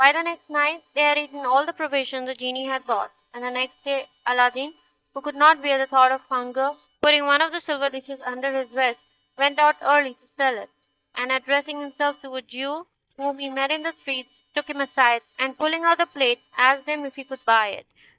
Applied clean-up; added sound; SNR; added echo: neural mask model DeepFilterNet 3.